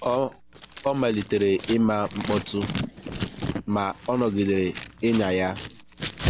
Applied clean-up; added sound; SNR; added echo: none; Scissors; 8 dB; none.